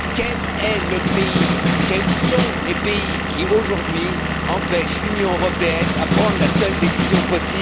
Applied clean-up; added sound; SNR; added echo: none; Engine / Vehicle + Snare drum; -3 dB; none.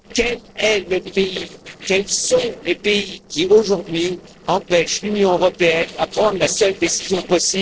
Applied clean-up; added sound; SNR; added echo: neural separator model SepFormer DNS4.